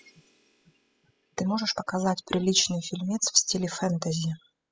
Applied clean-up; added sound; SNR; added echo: classical method spectral subtraction.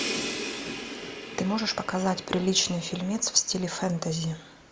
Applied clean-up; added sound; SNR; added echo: none; Crash cymbal; 9 dB; none.